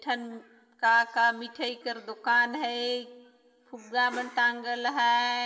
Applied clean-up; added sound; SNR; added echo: none; Whoosh, swoosh, swish; 20 dB; reverberation time 1.5 s.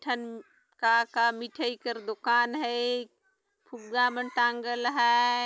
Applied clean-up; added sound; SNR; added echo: none; none; none; none.